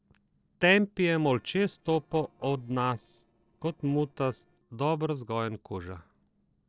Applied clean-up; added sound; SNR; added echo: neural separator model SepFormer DNS4.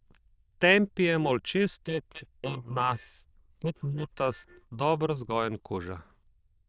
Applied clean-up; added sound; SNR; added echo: neural diffusion model UNIVERSE++.